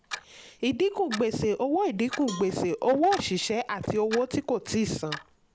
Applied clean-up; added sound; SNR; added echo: none; Cowbell + Clock; 15 dB; none.